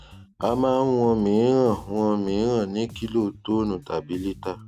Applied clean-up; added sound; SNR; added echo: none; Bass guitar; 20 dB; none.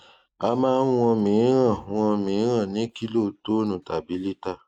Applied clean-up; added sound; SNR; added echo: neural mask model Resemble Enhance denoiser.